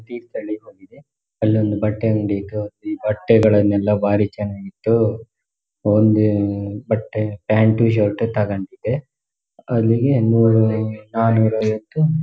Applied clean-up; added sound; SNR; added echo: none; none; none; none.